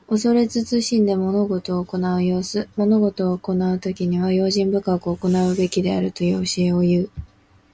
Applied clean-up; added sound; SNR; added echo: none; none; none; none.